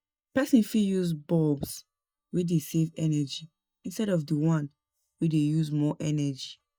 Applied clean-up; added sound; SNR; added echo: neural mask model DeepFilterNet 3.